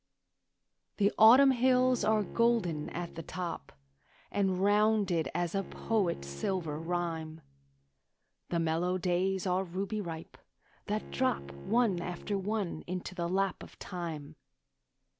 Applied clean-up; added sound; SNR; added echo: none; Bowed string instrument; 15 dB; none.